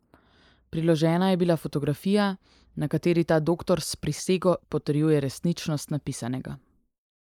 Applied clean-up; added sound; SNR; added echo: neural mask model Resemble Enhance denoiser.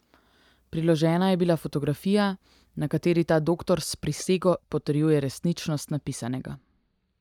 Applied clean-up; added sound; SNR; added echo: neural mask model DeepFilterNet 3.